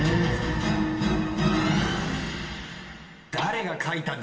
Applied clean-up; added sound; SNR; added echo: none; none; none; reverberation time 1.2 s.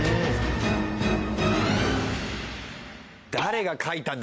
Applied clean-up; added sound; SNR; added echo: none; none; none; none.